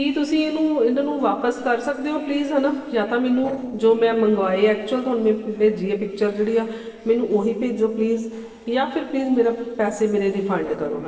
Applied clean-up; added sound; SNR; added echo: neural separator model SepFormer DNS4.